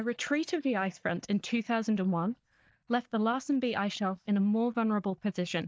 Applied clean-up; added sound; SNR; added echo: neural mask model DeepFilterNet 3.